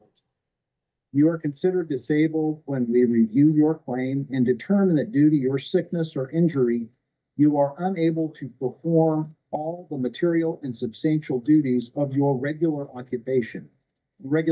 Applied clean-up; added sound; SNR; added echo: neural mask model DeepFilterNet 3.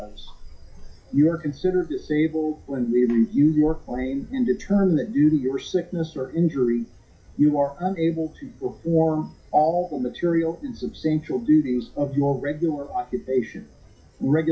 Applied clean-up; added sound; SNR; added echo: classical method WPE with log-MMSE.